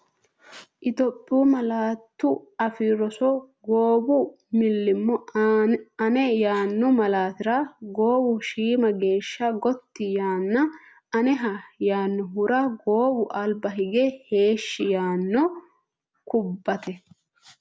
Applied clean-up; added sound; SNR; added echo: none; none; none; none.